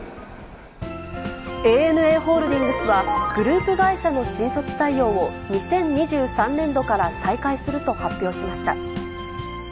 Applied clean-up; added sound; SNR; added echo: none; none; none; none.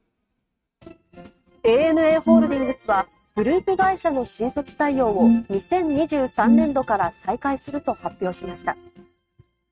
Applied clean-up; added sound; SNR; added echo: neural mask model RNNoise.